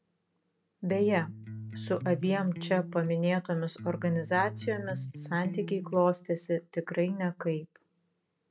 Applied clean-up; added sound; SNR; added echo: none; Electric guitar; 10 dB; none.